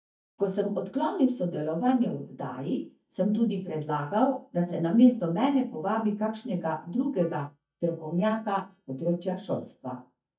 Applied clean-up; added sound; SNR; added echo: neural mask model DeepFilterNet 3.